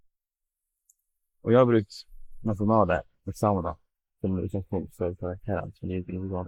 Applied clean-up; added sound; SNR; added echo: neural mask model Resemble Enhance denoiser.